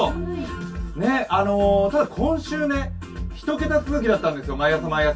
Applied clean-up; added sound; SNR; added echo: none; none; none; reverberation time 0.2 s.